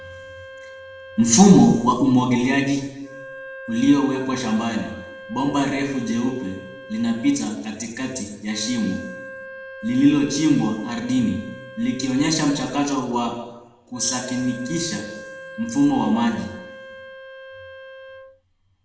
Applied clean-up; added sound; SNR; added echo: none; Wind instrument, woodwind instrument; 17 dB; reverberation time 0.9 s.